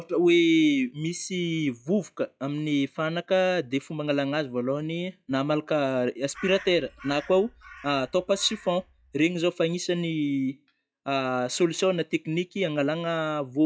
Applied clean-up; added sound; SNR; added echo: classical method log-MMSE.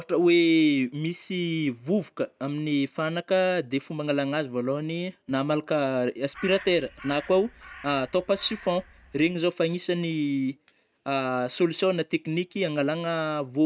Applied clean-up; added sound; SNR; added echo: none; Crow; 19 dB; none.